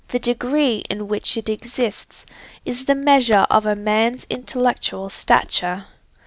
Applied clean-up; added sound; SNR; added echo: none; none; none; none.